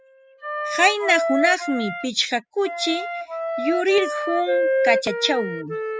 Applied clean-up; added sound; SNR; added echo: classical method spectral subtraction.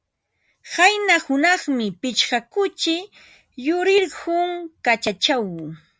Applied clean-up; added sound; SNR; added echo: none; none; none; none.